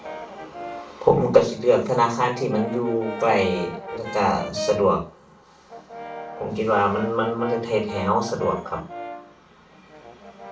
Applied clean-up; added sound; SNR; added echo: none; Brass instrument; 12 dB; reverberation time 0.3 s.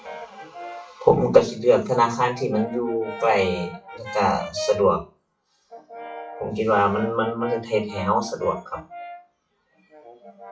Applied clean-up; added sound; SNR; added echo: classical method WPE with log-MMSE.